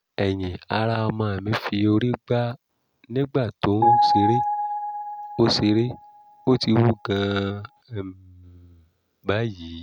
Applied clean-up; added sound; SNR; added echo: none; Piano; 1 dB; none.